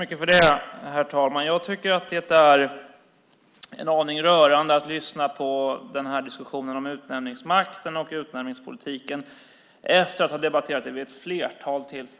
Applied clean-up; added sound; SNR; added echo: none; none; none; none.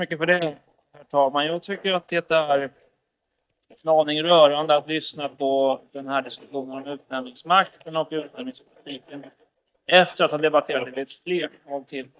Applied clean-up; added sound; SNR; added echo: neural mask model DeepFilterNet 3.